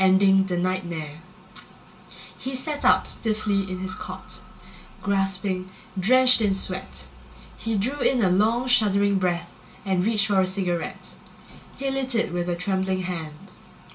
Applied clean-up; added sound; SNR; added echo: none; Explosion; 20 dB; reverberation time 0.2 s.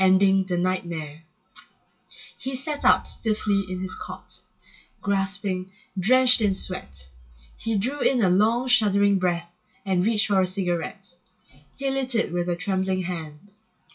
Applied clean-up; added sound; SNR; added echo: classical method WPE with log-MMSE.